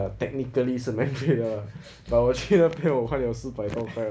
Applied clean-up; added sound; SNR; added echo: none; none; none; none.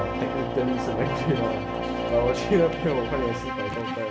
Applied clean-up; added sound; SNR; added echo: none; Brass instrument + Bowed string instrument; 2 dB; none.